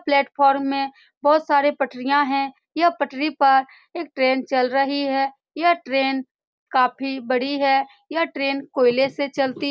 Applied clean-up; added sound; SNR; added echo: none; none; none; none.